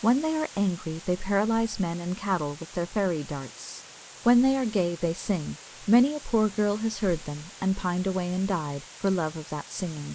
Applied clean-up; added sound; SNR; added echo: none; Water; 19 dB; none.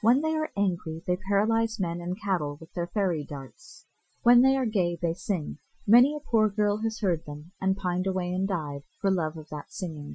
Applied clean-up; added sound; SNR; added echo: classical method Wiener filter.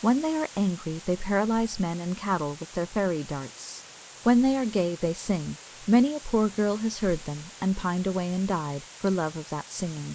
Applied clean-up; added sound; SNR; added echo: neural mask model Resemble Enhance denoiser.